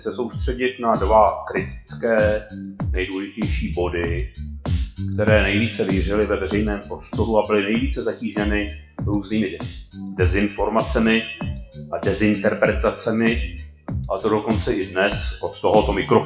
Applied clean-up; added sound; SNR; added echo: classical method WPE with log-MMSE.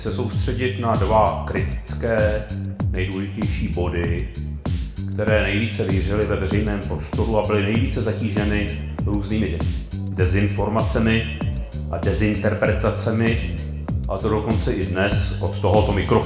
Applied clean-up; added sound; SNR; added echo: none; Bass guitar; 2 dB; reverberation time 0.8 s.